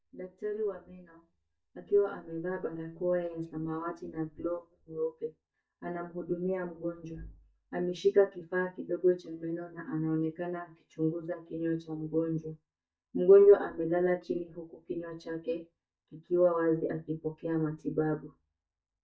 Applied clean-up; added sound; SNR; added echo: neural mask model DeepFilterNet 3.